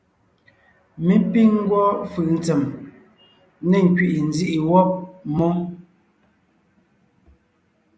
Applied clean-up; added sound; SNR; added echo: none; none; none; none.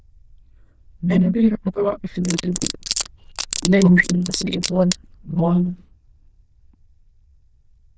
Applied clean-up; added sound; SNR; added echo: neural diffusion model UNIVERSE++.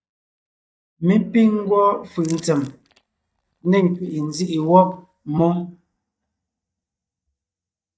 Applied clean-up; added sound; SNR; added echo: neural mask model DeepFilterNet 3.